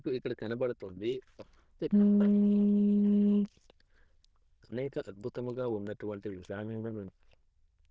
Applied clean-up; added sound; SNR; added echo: neural diffusion model UNIVERSE++.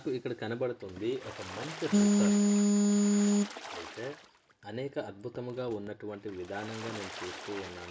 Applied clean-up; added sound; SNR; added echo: none; Water / Splash, splatter; 15 dB; none.